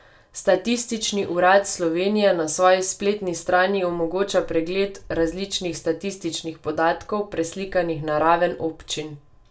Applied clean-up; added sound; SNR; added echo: none; none; none; reverberation time 0.2 s.